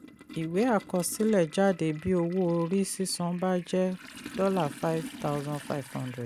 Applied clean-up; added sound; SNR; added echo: none; Toilet flush; 17 dB; none.